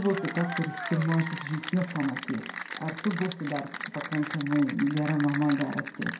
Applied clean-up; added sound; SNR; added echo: none; Applause / Cheering; 9 dB; reverberation time 0.5 s.